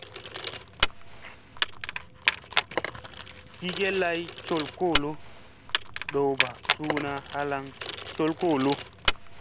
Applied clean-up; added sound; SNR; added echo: none; Keys jangling; -2 dB; none.